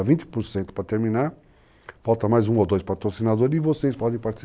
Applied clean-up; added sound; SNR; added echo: none; none; none; none.